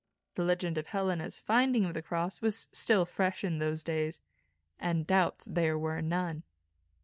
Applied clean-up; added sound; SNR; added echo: neural mask model DeepFilterNet 3.